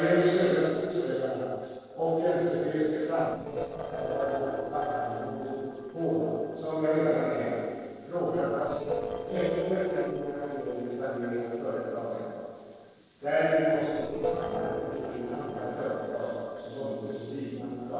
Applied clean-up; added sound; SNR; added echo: neural separator model SepFormer DNS4.